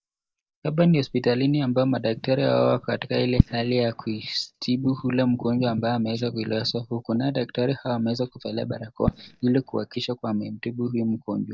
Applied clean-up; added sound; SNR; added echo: neural mask model DeepFilterNet 3.